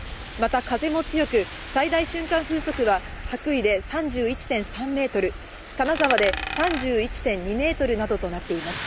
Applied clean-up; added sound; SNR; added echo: none; Coin (dropping); 13 dB; none.